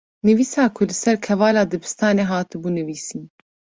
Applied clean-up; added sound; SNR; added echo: none; none; none; none.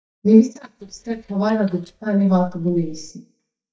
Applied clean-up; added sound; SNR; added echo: neural mask model DeepFilterNet 3.